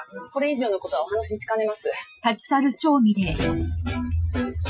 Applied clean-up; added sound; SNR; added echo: classical method Wiener filter.